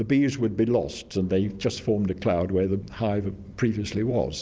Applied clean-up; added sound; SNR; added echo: none; none; none; none.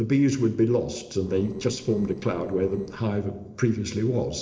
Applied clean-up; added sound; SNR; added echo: neural separator model SepFormer DNS4.